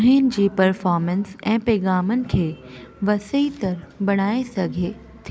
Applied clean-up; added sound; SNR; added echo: none; none; none; none.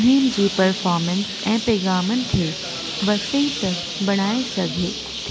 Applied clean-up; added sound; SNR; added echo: none; Bird; 8 dB; none.